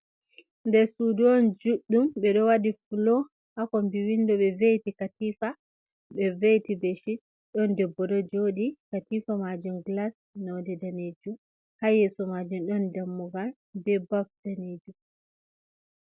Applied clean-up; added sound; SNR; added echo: none; none; none; none.